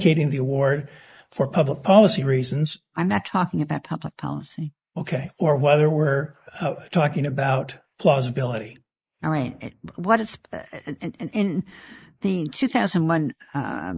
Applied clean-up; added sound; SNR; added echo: neural mask model Resemble Enhance denoiser.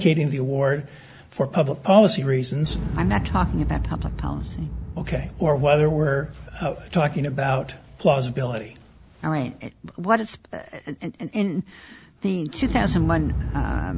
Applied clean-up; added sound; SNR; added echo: none; Explosion; 8 dB; none.